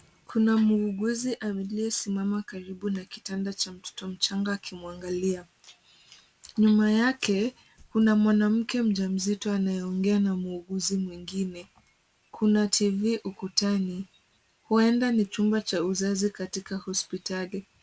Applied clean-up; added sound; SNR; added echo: none; none; none; none.